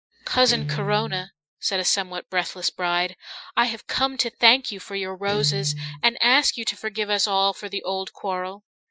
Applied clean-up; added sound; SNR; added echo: classical method Wiener filter.